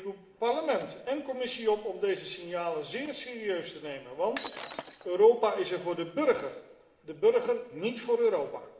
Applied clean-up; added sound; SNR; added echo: none; Shatter; 14 dB; reverberation time 0.8 s.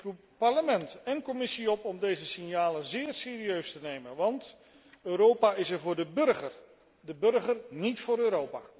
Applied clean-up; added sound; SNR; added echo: none; none; none; none.